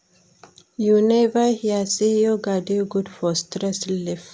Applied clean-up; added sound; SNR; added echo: none; none; none; none.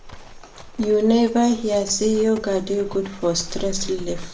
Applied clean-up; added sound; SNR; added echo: none; Livestock, farm animals, working animals; 12 dB; reverberation time 0.3 s.